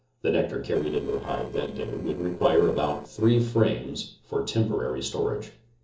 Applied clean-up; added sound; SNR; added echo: neural separator model SepFormer DNS4.